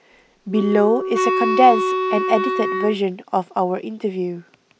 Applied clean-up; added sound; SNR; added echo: none; Wind instrument, woodwind instrument; 1 dB; none.